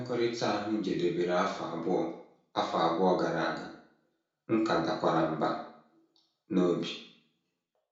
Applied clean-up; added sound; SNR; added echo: none; none; none; reverberation time 0.6 s.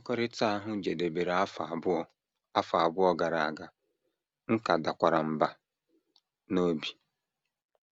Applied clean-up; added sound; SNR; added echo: none; none; none; none.